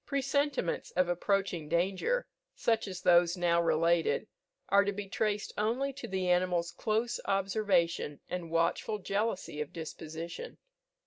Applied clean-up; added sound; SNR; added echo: none; none; none; none.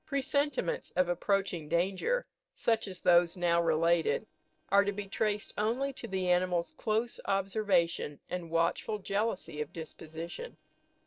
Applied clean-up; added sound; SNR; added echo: neural separator model SepFormer DNS4.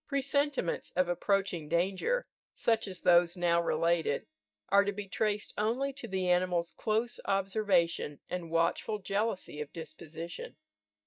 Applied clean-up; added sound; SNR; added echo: neural mask model DeepFilterNet 3.